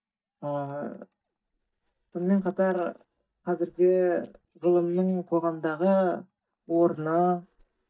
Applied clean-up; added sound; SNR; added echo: neural mask model DeepFilterNet 3.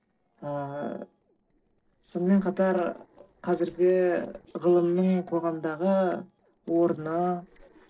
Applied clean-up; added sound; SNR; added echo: neural separator model SepFormer DNS4.